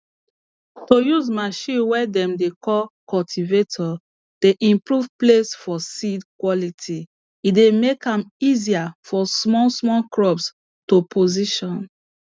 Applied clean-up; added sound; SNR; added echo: none; none; none; none.